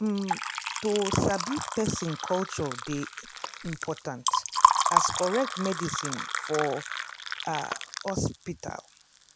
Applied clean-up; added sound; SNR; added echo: none; Liquid; -1 dB; none.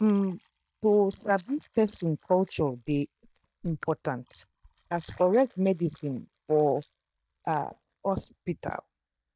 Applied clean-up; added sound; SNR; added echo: neural mask model DeepFilterNet 3.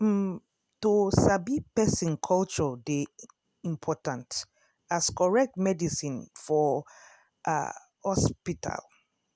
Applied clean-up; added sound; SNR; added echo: none; none; none; none.